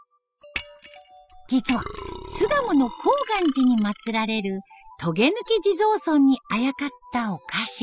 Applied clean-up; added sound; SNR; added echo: classical method spectral subtraction.